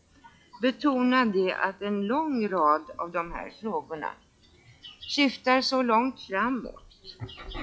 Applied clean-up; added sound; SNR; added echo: classical method log-MMSE.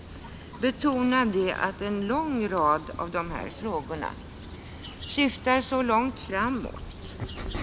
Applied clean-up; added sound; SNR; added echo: none; Bird vocalization, bird call, bird song; 12 dB; none.